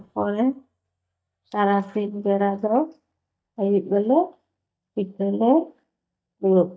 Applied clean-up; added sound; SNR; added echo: neural mask model DeepFilterNet 3.